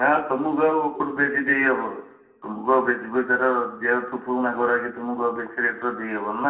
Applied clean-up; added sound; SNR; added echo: none; none; none; reverberation time 0.9 s.